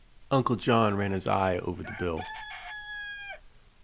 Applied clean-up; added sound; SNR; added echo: none; Chicken, rooster; 15 dB; none.